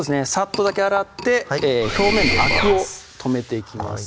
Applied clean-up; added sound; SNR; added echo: none; Mechanisms; 0 dB; none.